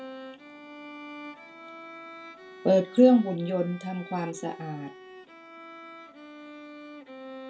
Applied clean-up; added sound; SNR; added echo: none; Bowed string instrument; 15 dB; reverberation time 0.2 s.